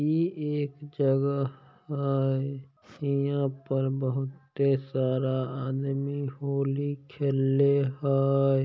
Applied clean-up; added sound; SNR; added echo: none; none; none; none.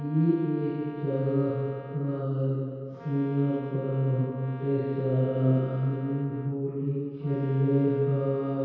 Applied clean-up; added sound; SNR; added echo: none; Brass instrument; 19 dB; reverberation time 2.0 s.